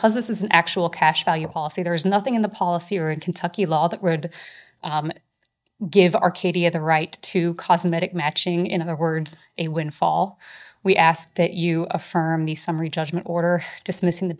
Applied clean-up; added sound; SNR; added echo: neural mask model DeepFilterNet 3.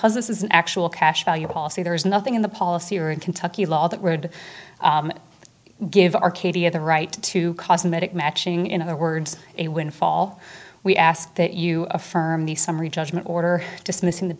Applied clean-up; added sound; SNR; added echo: none; none; none; none.